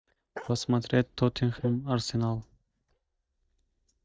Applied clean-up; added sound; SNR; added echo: neural mask model DeepFilterNet 3.